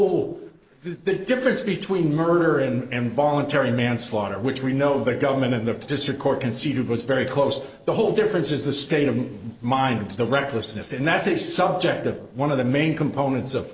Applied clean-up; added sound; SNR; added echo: neural separator model SepFormer DNS4.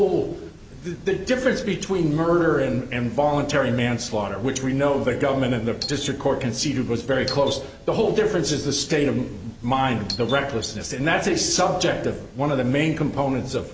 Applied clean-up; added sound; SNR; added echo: none; Doorbell; 14 dB; none.